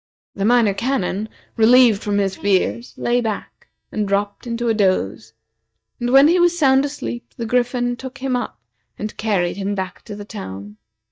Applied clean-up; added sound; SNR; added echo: neural mask model DeepFilterNet 3.